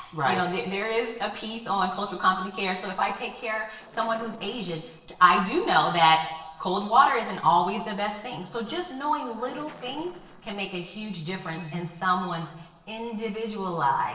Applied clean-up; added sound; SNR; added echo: neural separator model SepFormer DNS4.